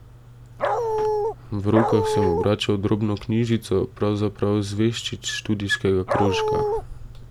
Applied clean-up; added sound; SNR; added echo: none; Dog; -1 dB; none.